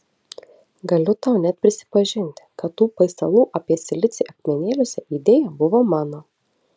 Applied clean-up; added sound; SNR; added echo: none; none; none; none.